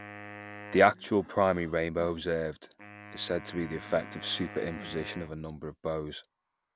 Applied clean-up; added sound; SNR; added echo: none; Wind instrument, woodwind instrument + Breathing; 16 dB; none.